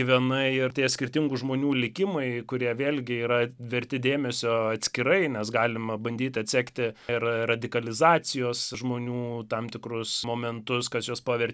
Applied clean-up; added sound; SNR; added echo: none; none; none; none.